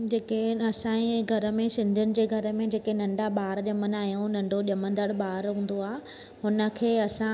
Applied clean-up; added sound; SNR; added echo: none; none; none; none.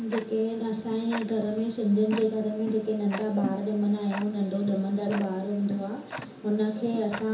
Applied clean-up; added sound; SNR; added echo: none; Tick-tock; 13 dB; reverberation time 0.7 s.